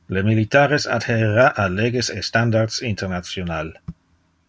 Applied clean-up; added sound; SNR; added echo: none; none; none; none.